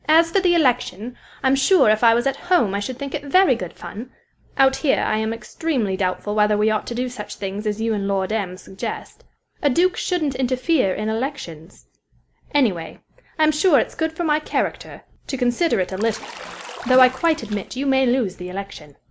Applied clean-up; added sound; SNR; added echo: none; Bathtub (filling or washing) / Splash, splatter; 15 dB; none.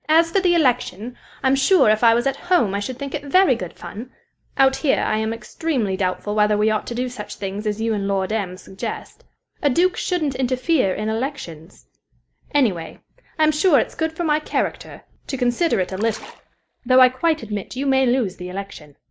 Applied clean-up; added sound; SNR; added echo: neural mask model DeepFilterNet 3.